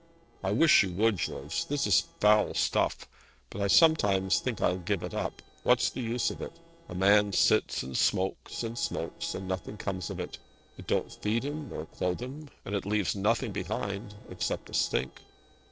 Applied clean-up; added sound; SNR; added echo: neural separator model SepFormer DNS4.